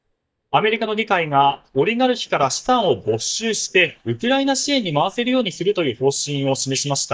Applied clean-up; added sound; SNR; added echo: neural mask model DeepFilterNet 3.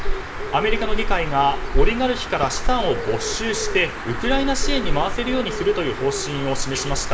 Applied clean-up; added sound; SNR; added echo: none; Bird; -1 dB; reverberation time 2.2 s.